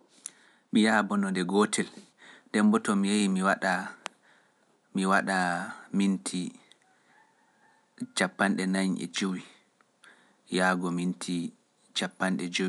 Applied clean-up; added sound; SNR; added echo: none; none; none; none.